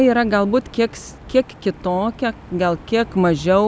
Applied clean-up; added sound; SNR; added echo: none; none; none; none.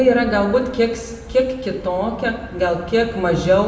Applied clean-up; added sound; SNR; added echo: none; none; none; reverberation time 1.1 s.